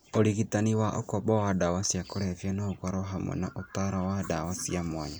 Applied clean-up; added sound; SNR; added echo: none; none; none; none.